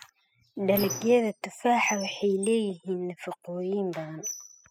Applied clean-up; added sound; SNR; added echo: classical method spectral subtraction.